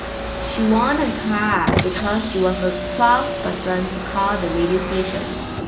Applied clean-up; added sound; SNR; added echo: none; Car; 4 dB; none.